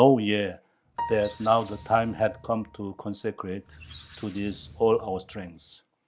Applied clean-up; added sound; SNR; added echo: none; Piano + Squeak; 15 dB; none.